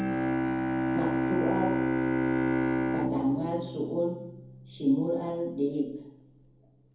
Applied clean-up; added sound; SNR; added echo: none; Bowed string instrument; -2 dB; reverberation time 0.9 s.